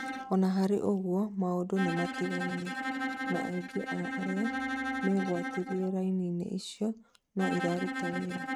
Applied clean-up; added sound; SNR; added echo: neural mask model RNNoise.